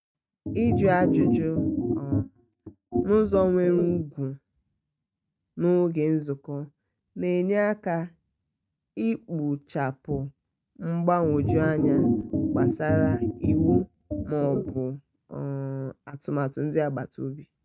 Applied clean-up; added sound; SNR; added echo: neural mask model RNNoise.